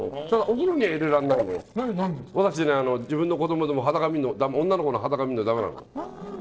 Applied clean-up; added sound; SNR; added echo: neural separator model SepFormer DNS4.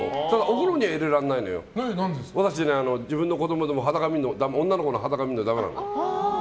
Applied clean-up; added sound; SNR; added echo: none; none; none; none.